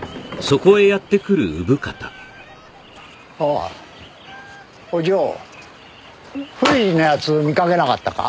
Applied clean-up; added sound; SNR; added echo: none; none; none; none.